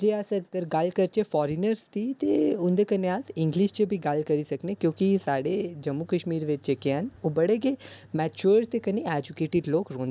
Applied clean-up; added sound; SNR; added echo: none; none; none; none.